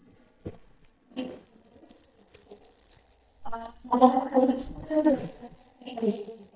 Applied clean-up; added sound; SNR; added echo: neural mask model DeepFilterNet 3.